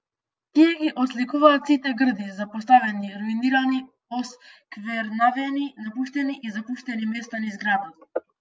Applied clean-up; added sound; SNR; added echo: none; none; none; none.